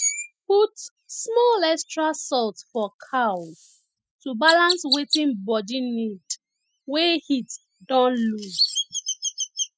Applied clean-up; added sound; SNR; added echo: classical method spectral subtraction.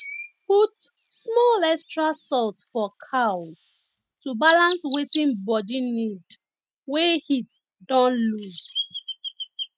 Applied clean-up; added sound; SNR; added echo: neural mask model RNNoise.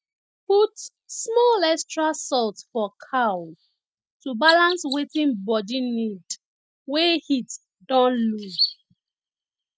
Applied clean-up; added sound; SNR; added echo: neural mask model DeepFilterNet 3.